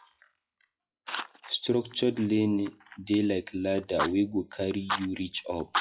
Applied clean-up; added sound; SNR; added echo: classical method WPE with log-MMSE.